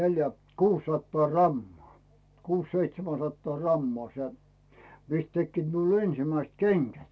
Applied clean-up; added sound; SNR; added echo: none; none; none; none.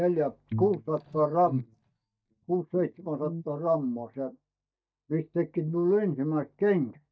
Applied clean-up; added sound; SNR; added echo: neural mask model DeepFilterNet 3.